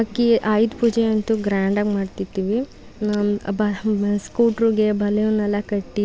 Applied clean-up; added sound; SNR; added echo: none; none; none; none.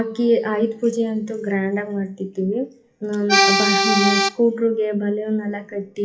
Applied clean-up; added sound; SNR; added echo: classical method WPE with log-MMSE.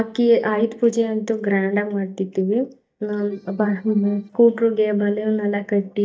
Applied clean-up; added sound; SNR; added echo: neural mask model DeepFilterNet 3.